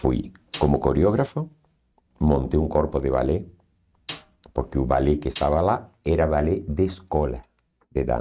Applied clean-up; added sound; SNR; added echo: neural mask model RNNoise.